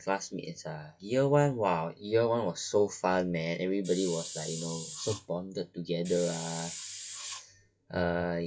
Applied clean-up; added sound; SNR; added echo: classical method WPE with log-MMSE.